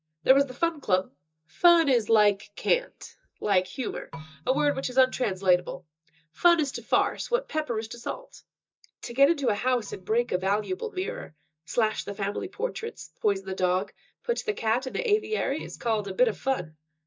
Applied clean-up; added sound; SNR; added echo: neural mask model DeepFilterNet 3.